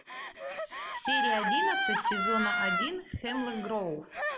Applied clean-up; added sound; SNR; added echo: none; Gasp; -3 dB; none.